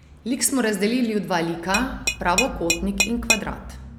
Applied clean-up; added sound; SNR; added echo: none; Tap / Glass; 2 dB; none.